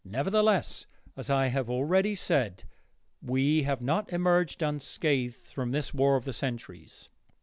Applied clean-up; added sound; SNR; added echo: none; none; none; none.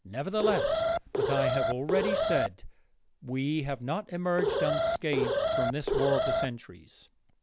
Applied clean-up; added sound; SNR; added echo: none; Alarm; -4 dB; none.